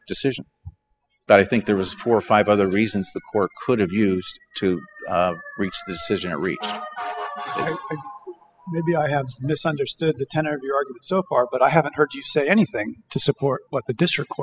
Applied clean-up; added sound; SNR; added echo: classical method spectral subtraction.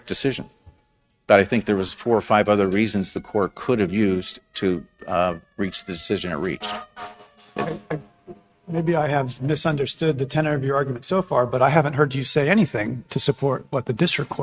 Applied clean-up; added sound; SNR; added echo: neural mask model RNNoise.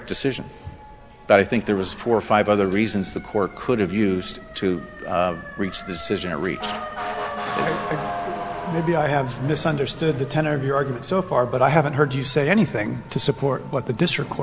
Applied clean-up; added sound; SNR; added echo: none; Motor vehicle (road) / Siren; 12 dB; none.